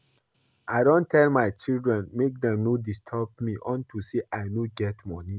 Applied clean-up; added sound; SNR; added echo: none; none; none; none.